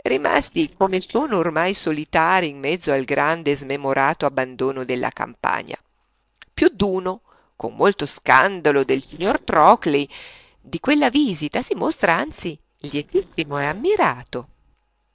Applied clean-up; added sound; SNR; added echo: neural separator model SepFormer DNS4.